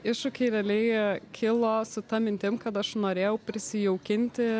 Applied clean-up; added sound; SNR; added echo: none; none; none; none.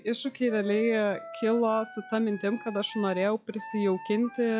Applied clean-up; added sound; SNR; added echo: classical method log-MMSE.